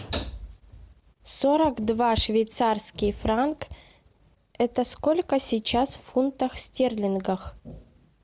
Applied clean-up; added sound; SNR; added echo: none; none; none; none.